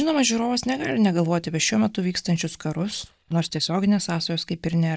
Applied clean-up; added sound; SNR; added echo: neural mask model DeepFilterNet 3.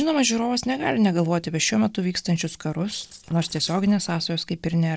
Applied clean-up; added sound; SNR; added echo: neural separator model SepFormer DNS4.